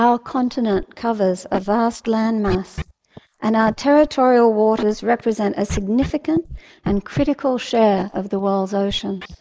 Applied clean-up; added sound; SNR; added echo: neural mask model Resemble Enhance denoiser.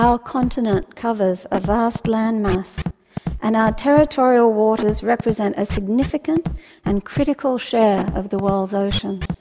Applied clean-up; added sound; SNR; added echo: none; Scratching (performance technique); 10 dB; none.